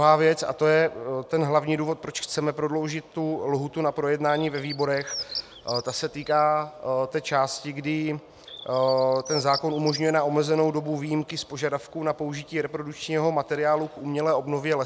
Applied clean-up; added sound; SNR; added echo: none; Bird; 14 dB; none.